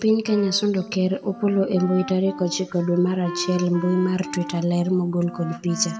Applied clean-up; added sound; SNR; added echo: none; Wind instrument, woodwind instrument; 14 dB; reverberation time 0.7 s.